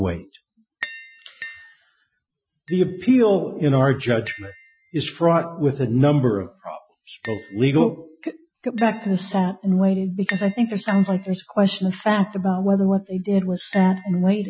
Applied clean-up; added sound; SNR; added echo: classical method Wiener filter.